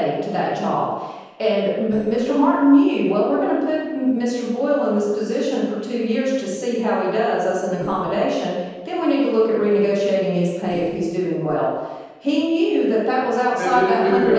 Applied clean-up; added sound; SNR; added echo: neural separator model SepFormer DNS4.